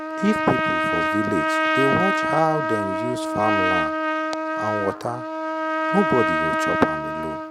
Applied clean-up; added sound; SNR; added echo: none; Trumpet; -3 dB; none.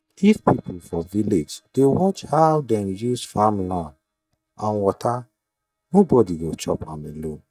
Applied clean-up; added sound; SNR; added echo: neural mask model DeepFilterNet 3.